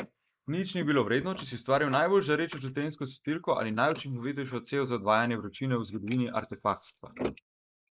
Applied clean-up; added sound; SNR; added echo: neural mask model Resemble Enhance denoiser.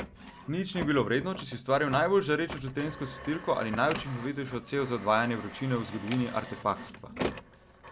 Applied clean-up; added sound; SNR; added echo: none; Printer; 11 dB; none.